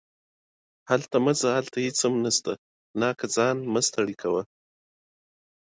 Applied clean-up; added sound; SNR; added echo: none; none; none; none.